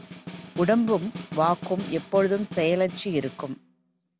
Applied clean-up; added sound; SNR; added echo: none; Snare drum; 14 dB; none.